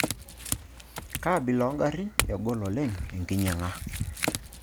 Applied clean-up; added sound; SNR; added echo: none; Chink, clink / Domestic sounds, home sounds; 5 dB; none.